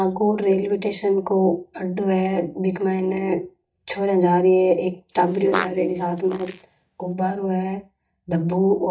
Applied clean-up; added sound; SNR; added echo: neural mask model DeepFilterNet 3.